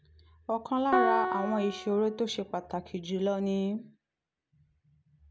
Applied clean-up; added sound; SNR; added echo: none; Piano; 2 dB; none.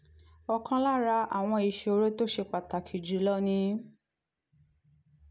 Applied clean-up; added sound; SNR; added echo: none; none; none; none.